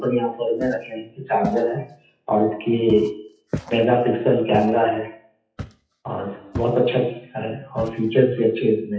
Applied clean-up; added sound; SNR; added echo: classical method WPE with log-MMSE.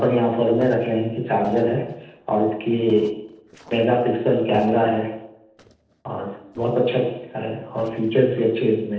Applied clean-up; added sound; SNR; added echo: neural separator model SepFormer DNS4.